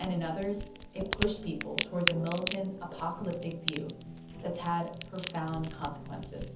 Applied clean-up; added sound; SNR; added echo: none; Crack; 4 dB; reverberation time 0.7 s.